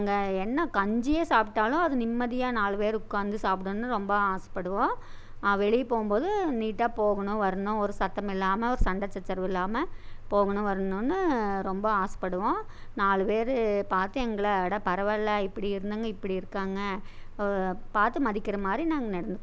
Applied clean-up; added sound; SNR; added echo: none; none; none; none.